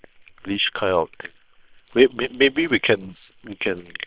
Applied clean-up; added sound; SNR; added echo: neural separator model SepFormer WHAM!.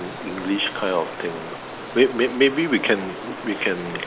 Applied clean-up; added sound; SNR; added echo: none; Stream; 11 dB; none.